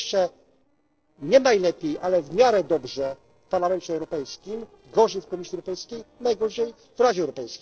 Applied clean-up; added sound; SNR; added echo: neural separator model SepFormer DNS4.